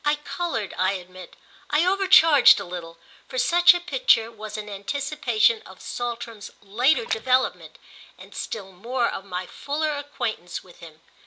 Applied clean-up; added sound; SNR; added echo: none; Splash, splatter; 11 dB; none.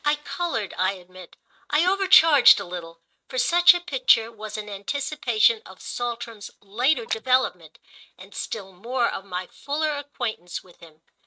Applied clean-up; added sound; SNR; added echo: neural mask model RNNoise.